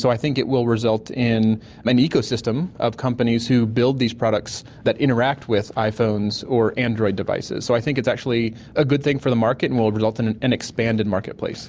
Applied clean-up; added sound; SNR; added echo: none; none; none; none.